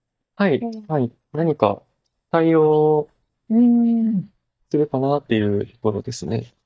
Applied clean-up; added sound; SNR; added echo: neural mask model DeepFilterNet 3.